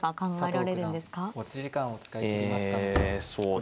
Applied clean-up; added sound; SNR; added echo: none; Slam; 9 dB; none.